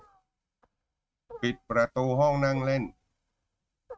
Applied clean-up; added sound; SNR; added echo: neural mask model RNNoise.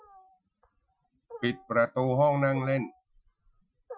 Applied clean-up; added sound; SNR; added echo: classical method Wiener filter.